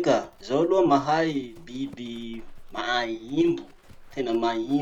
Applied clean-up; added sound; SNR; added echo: none; Livestock, farm animals, working animals; 20 dB; none.